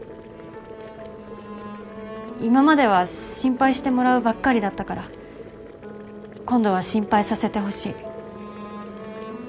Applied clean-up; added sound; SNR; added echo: none; Boiling; 18 dB; none.